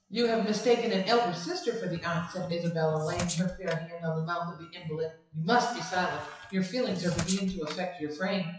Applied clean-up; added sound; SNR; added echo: classical method WPE with log-MMSE.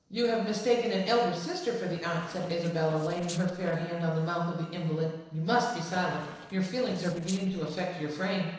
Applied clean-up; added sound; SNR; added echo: neural separator model SepFormer DNS4.